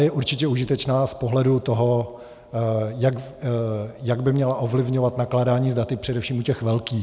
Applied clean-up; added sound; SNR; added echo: none; none; none; none.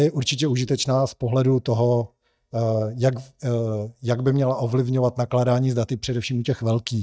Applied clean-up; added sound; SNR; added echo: neural mask model DeepFilterNet 3.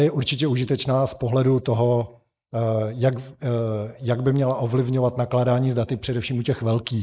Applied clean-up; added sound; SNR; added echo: neural mask model Resemble Enhance denoiser.